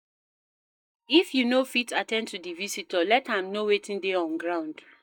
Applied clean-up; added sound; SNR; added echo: neural mask model DeepFilterNet 3.